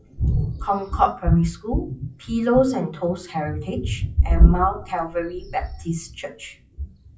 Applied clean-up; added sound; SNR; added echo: classical method WPE with log-MMSE.